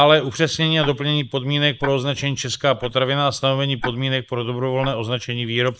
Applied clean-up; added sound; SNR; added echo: neural mask model Resemble Enhance denoiser.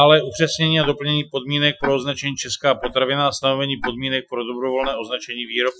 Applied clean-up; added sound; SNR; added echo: classical method Wiener filter.